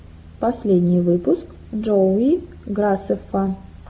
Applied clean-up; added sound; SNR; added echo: none; none; none; none.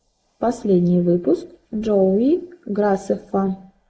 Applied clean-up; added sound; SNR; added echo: neural mask model Resemble Enhance denoiser.